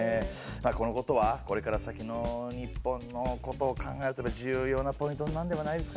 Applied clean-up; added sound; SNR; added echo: none; none; none; none.